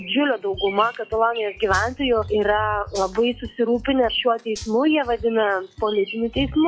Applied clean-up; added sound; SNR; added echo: classical method log-MMSE.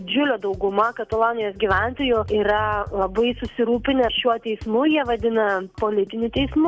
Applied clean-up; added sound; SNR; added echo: none; none; none; none.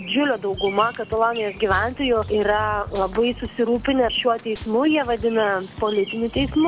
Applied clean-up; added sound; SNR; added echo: none; Bird vocalization, bird call, bird song + Gunshot, gunfire; 17 dB; none.